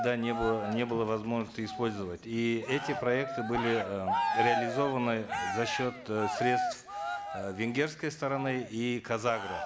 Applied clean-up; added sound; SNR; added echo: none; Cheering; 4 dB; none.